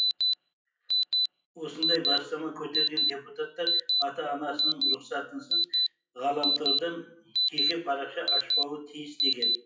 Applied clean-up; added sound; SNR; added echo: classical method WPE with log-MMSE.